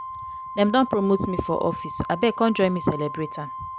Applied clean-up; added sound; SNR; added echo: none; Organ; 11 dB; none.